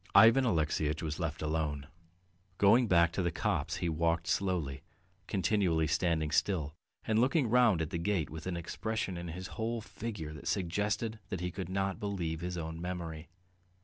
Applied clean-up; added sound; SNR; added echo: none; none; none; none.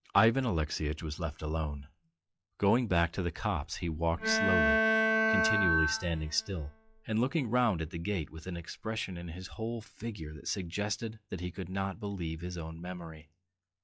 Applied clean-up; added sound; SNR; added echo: classical method log-MMSE.